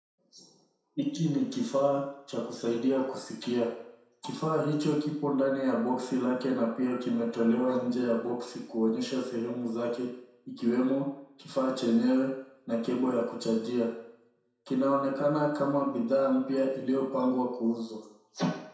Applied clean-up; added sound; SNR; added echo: none; none; none; reverberation time 0.7 s.